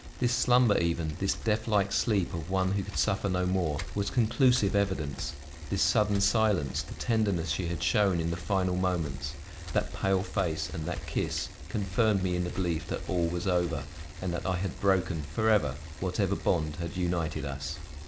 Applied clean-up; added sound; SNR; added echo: none; Bicycle; 11 dB; none.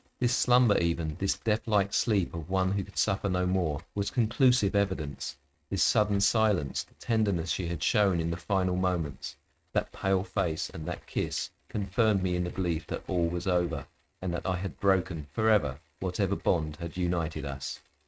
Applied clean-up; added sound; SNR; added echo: neural mask model RNNoise.